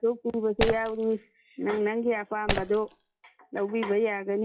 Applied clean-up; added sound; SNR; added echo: classical method WPE with log-MMSE.